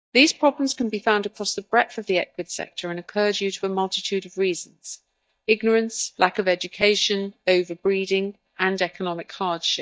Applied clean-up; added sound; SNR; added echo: neural mask model DeepFilterNet 3.